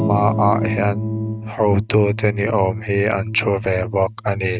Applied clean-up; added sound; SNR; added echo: neural mask model RNNoise.